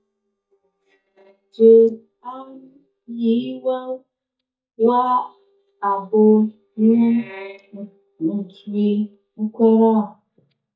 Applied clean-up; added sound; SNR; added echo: neural mask model DeepFilterNet 3.